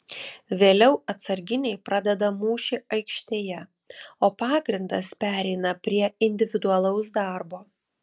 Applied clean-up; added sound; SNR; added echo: none; none; none; none.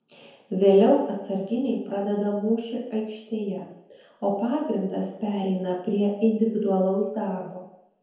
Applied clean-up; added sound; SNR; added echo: none; none; none; reverberation time 0.9 s.